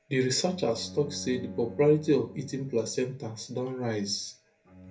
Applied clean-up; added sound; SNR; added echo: none; Bowed string instrument; 18 dB; reverberation time 0.3 s.